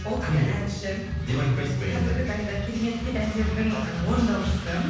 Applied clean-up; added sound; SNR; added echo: none; Bus; 19 dB; reverberation time 1.1 s.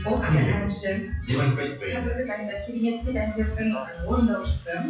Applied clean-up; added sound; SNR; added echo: classical method WPE with log-MMSE.